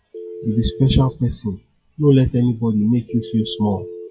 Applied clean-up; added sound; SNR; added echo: classical method WPE with log-MMSE.